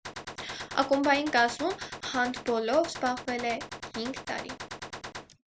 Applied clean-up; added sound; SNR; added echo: none; Gunshot, gunfire; 11 dB; none.